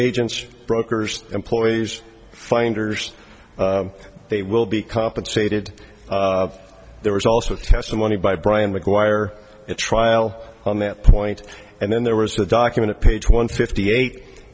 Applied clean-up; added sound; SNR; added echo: none; none; none; none.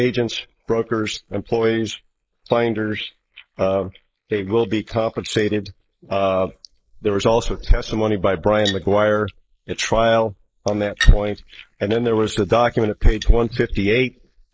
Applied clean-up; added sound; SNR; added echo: neural mask model Resemble Enhance denoiser.